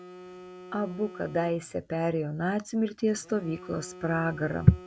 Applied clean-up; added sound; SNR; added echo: none; Telephone; 19 dB; none.